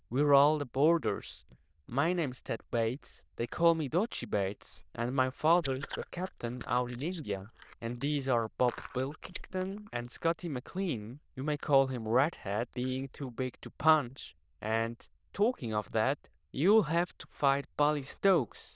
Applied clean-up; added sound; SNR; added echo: neural diffusion model UNIVERSE++.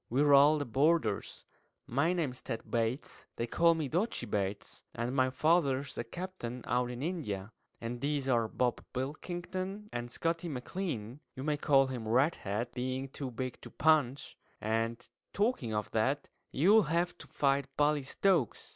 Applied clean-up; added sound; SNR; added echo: none; none; none; none.